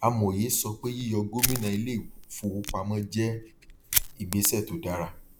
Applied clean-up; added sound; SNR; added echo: none; Fire; 6 dB; none.